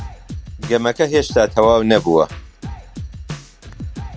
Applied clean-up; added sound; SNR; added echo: none; Drum kit; 12 dB; none.